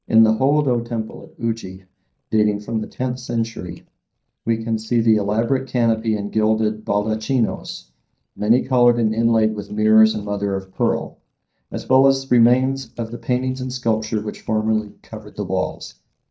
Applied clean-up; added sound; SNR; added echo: neural mask model DeepFilterNet 3.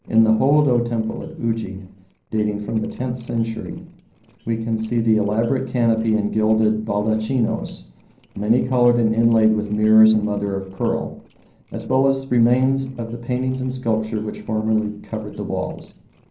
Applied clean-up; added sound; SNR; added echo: neural separator model SepFormer DNS4.